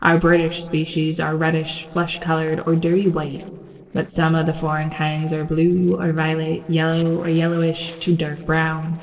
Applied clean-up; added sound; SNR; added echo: neural separator model SepFormer DNS4.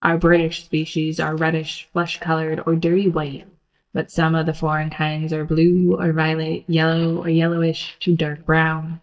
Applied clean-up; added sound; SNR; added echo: neural mask model DeepFilterNet 3.